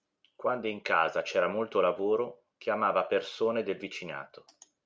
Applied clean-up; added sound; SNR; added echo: none; none; none; none.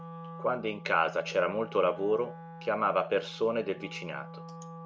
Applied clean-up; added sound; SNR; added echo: none; Wind instrument, woodwind instrument; 14 dB; none.